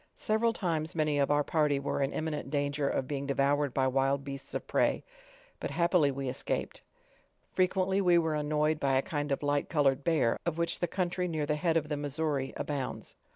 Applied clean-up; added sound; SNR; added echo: none; none; none; none.